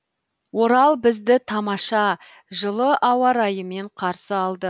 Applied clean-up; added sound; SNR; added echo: none; none; none; none.